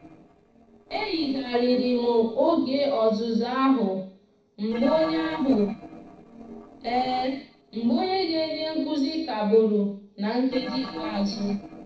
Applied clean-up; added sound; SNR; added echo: neural separator model SepFormer DNS4.